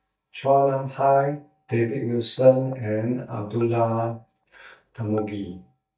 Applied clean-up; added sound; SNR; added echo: neural mask model DeepFilterNet 3.